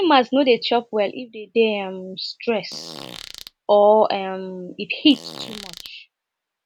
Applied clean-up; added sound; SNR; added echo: none; Fart; 18 dB; none.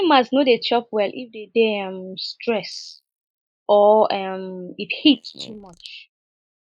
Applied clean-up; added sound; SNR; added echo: neural mask model Resemble Enhance denoiser.